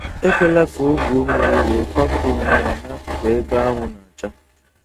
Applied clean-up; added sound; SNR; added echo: neural mask model RNNoise.